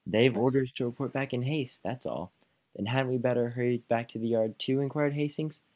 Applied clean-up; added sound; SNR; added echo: neural mask model Resemble Enhance denoiser.